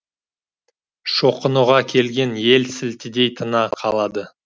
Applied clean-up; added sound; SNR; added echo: none; none; none; none.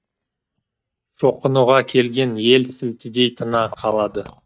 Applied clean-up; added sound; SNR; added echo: neural mask model DeepFilterNet 3.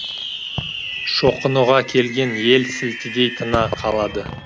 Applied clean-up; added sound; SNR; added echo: none; Fireworks; 9 dB; none.